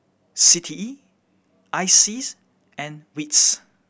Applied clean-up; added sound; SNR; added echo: none; none; none; none.